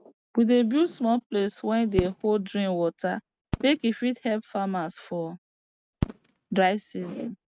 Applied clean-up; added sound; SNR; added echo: neural mask model RNNoise.